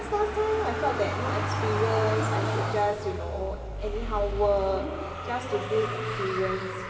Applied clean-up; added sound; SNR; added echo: none; Motor vehicle (road); 2 dB; reverberation time 2.7 s.